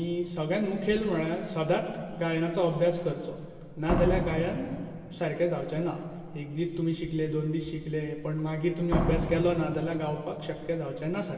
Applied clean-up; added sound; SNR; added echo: none; Slam; 8 dB; reverberation time 2.5 s.